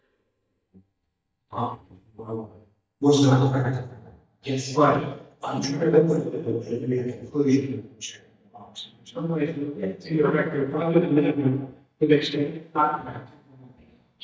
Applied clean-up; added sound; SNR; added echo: neural mask model DeepFilterNet 3.